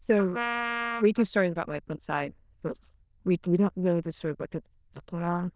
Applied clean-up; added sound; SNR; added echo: neural diffusion model UNIVERSE++.